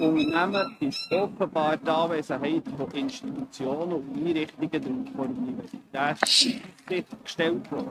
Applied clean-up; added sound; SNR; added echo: neural mask model RNNoise.